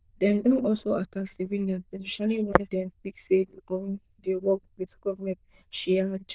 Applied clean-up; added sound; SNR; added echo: neural diffusion model UNIVERSE++.